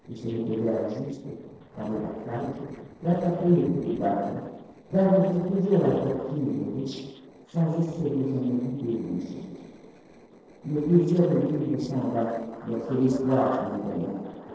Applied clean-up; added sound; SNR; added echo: neural separator model SepFormer DNS4.